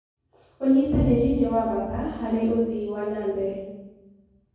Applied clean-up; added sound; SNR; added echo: none; none; none; reverberation time 1.3 s.